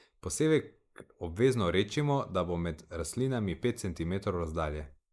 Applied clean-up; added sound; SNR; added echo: neural mask model Resemble Enhance denoiser.